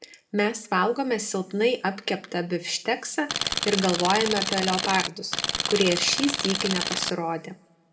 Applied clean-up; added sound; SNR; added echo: none; Tools; 2 dB; reverberation time 0.5 s.